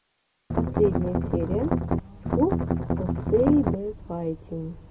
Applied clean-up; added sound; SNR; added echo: none; Strum; -2 dB; none.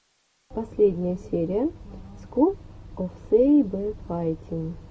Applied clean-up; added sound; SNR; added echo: none; none; none; none.